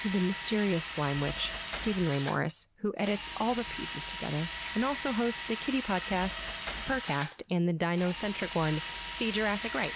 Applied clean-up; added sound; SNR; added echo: none; Drill; 8 dB; none.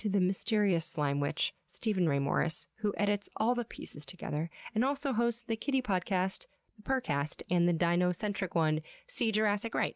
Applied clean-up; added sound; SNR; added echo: none; none; none; none.